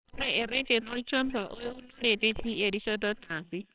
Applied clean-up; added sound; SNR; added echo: neural separator model SepFormer WHAMR!.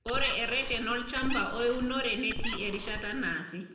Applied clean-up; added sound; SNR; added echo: none; Squeak; 4 dB; reverberation time 0.7 s.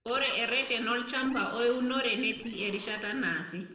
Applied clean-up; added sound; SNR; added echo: neural separator model SepFormer DNS4.